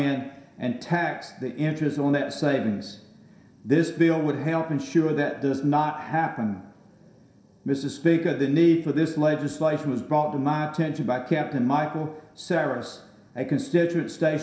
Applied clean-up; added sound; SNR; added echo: none; none; none; reverberation time 0.7 s.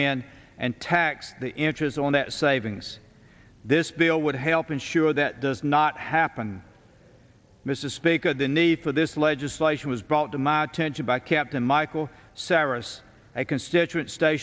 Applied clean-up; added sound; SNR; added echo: none; none; none; none.